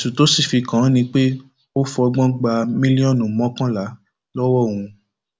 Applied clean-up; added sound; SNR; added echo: none; none; none; none.